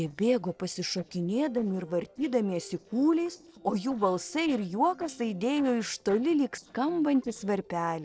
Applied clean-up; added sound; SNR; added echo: neural separator model SepFormer DNS4.